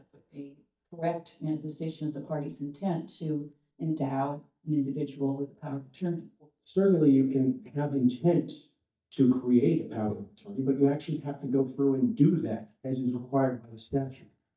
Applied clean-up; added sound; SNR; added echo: neural mask model DeepFilterNet 3.